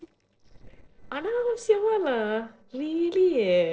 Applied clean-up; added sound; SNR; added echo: neural separator model SepFormer DNS4.